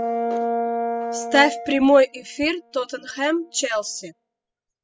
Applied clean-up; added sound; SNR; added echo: classical method spectral subtraction.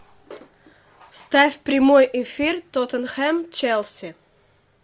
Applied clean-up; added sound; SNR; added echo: none; none; none; none.